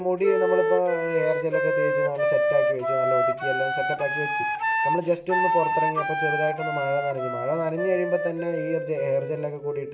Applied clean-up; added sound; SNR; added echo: none; Wind instrument, woodwind instrument; -1 dB; reverberation time 1.4 s.